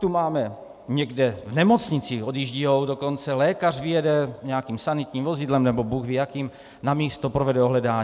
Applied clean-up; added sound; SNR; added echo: none; none; none; none.